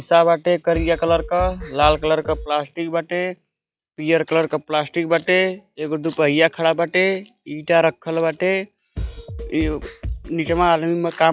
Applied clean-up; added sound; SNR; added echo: classical method log-MMSE.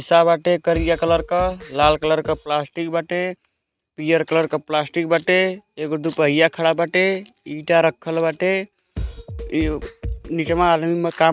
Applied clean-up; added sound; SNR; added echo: neural mask model RNNoise.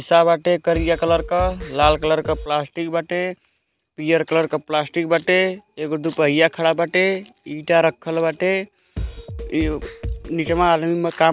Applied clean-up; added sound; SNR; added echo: none; Drum kit; 9 dB; none.